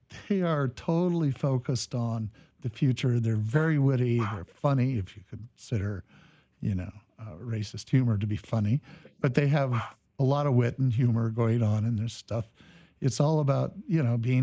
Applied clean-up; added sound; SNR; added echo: neural mask model Resemble Enhance denoiser.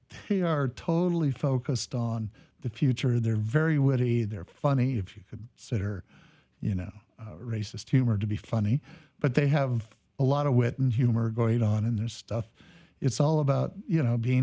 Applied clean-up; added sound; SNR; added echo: none; none; none; none.